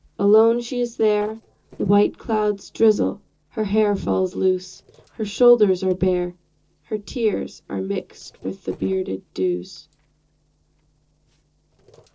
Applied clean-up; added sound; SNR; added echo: neural separator model SepFormer DNS4.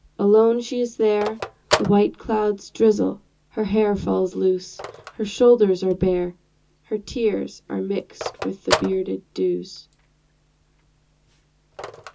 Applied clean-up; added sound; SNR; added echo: none; Telephone; 11 dB; reverberation time 0.2 s.